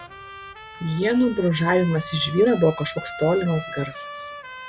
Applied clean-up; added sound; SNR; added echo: none; Trumpet; 14 dB; none.